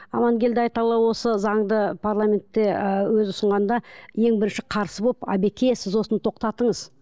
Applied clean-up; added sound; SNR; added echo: none; none; none; none.